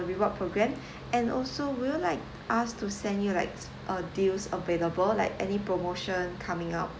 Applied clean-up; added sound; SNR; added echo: none; none; none; none.